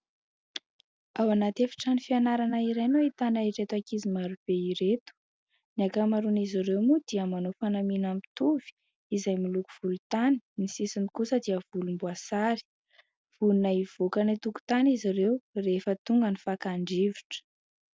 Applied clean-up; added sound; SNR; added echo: none; none; none; none.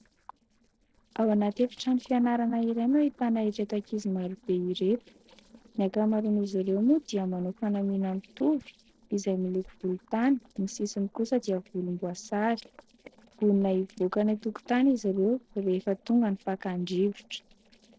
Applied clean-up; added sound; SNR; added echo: neural separator model SepFormer DNS4.